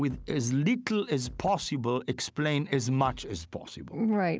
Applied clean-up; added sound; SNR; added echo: none; Bass drum; 19 dB; none.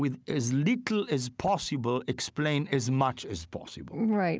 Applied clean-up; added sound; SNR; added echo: none; none; none; none.